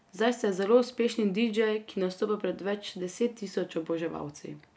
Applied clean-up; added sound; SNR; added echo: none; none; none; none.